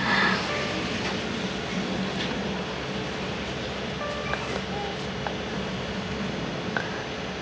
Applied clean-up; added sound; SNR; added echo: none; Piano; 13 dB; none.